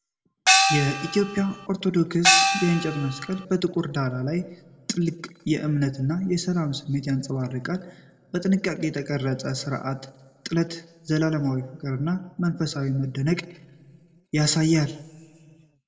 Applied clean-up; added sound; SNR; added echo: none; Gong; -4 dB; reverberation time 0.9 s.